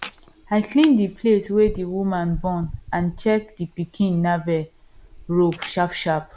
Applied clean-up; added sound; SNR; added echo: none; Camera; 16 dB; none.